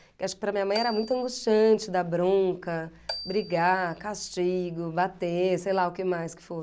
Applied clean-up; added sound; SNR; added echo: none; Marimba, xylophone; 14 dB; none.